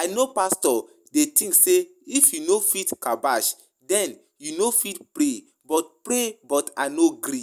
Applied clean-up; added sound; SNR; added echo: none; none; none; none.